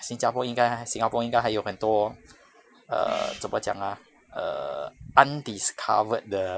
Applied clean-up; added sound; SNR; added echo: none; Gong; 17 dB; none.